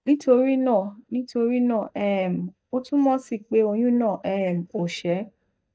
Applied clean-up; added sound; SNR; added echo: neural mask model DeepFilterNet 3.